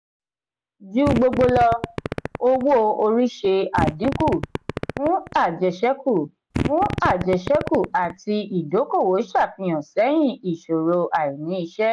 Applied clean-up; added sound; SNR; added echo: none; Fart; 7 dB; none.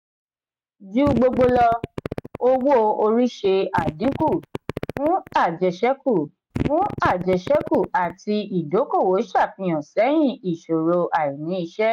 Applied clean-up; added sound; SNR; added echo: neural mask model RNNoise.